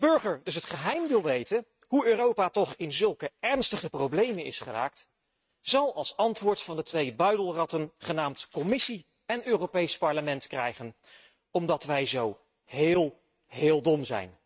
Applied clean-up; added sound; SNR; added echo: neural mask model RNNoise.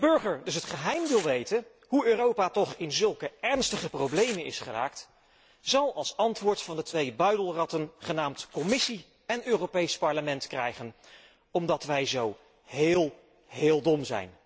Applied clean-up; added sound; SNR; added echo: none; Tearing; 17 dB; none.